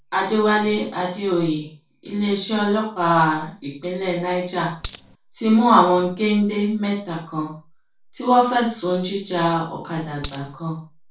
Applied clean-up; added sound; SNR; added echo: none; Coin (dropping); 14 dB; reverberation time 0.3 s.